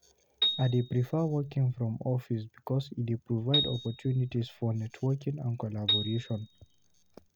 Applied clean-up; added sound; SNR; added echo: none; Piano; 4 dB; none.